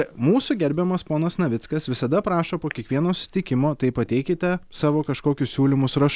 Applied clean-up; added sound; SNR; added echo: none; none; none; none.